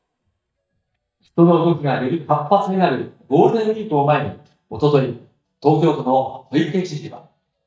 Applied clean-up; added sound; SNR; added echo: neural mask model DeepFilterNet 3.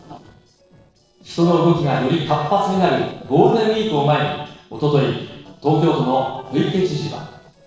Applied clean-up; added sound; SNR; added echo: neural separator model SepFormer DNS4.